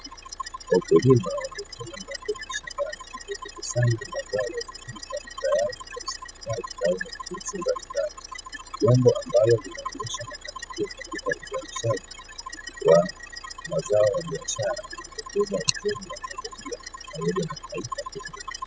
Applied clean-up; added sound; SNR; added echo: classical method spectral subtraction.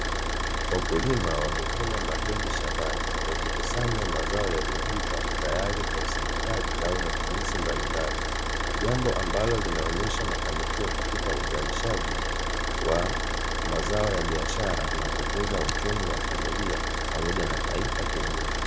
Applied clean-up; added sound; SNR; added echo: none; Idling / Car; -5 dB; none.